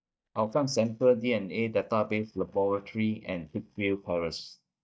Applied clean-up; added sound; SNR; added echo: neural mask model DeepFilterNet 3.